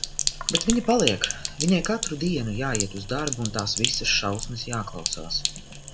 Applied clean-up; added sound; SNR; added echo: none; Sink (filling or washing); 4 dB; none.